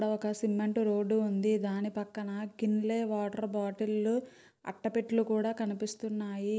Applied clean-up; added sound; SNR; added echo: none; none; none; none.